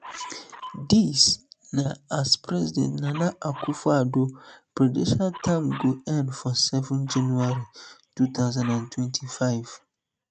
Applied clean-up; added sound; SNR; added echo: neural mask model RNNoise.